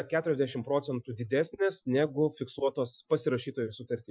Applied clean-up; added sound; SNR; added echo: classical method Wiener filter.